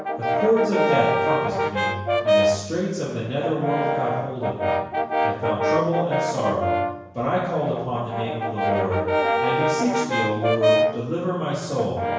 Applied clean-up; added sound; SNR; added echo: none; Brass instrument; -2 dB; reverberation time 1.0 s.